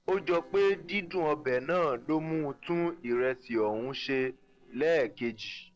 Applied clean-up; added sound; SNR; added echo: neural separator model SepFormer DNS4.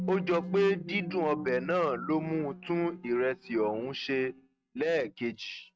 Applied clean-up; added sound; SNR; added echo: neural mask model RNNoise.